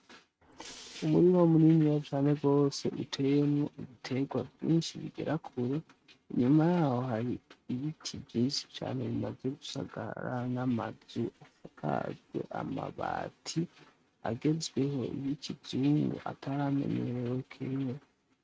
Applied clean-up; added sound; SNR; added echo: neural mask model RNNoise.